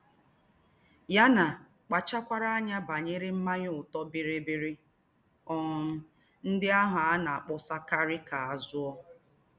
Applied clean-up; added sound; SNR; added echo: none; none; none; none.